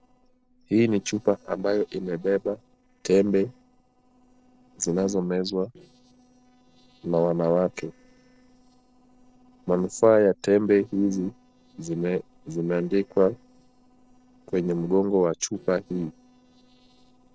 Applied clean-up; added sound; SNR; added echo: neural separator model SepFormer DNS4.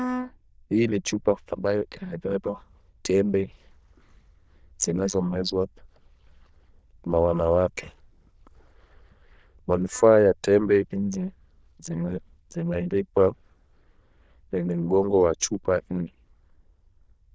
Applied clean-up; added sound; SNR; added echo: neural diffusion model UNIVERSE++.